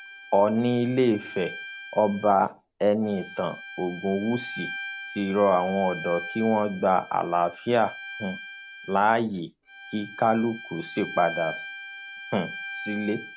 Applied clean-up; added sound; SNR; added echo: none; Bowed string instrument; 13 dB; none.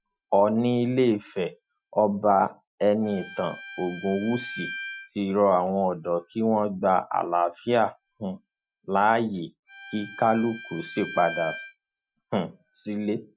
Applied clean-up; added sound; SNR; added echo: classical method Wiener filter.